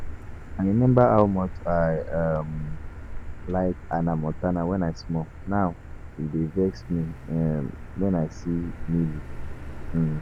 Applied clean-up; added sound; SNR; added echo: none; Motor vehicle (road); 9 dB; none.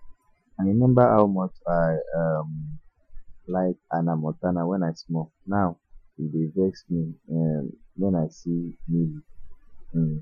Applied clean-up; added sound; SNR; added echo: classical method Wiener filter.